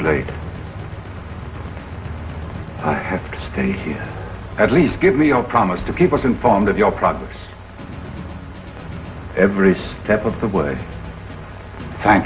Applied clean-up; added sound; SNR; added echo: none; Drum; 13 dB; reverberation time 0.6 s.